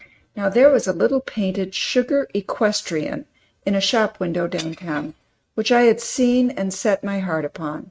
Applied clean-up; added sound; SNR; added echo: neural mask model RNNoise.